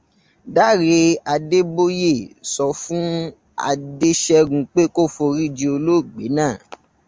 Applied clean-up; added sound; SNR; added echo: none; none; none; none.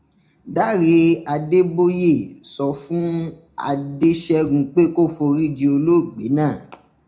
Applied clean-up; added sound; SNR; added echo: none; none; none; reverberation time 0.3 s.